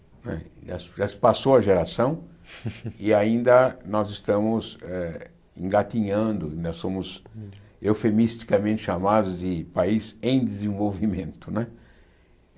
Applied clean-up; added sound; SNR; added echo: none; none; none; none.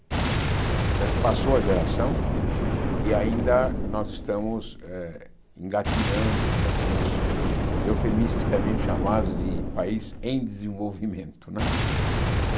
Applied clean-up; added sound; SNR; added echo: none; Boom; -3 dB; none.